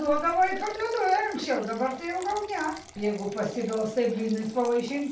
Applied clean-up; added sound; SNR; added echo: none; Liquid; 19 dB; reverberation time 0.3 s.